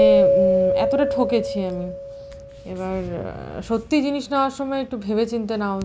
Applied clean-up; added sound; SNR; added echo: none; Keyboard (musical); -1 dB; none.